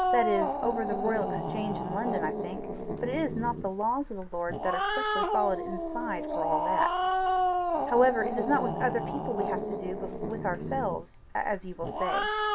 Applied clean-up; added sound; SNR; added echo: none; Growling; -1 dB; none.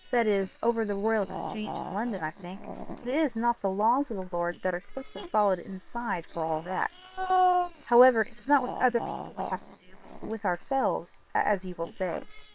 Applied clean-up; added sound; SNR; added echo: neural separator model SepFormer WHAM!.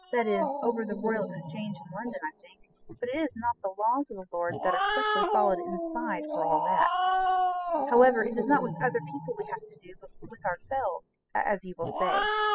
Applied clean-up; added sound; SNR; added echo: classical method spectral subtraction.